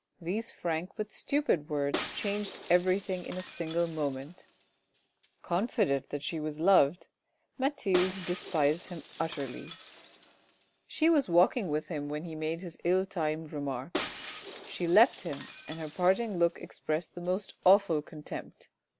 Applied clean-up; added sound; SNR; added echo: none; Shatter; 13 dB; none.